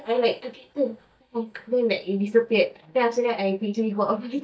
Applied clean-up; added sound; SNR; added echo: neural mask model DeepFilterNet 3.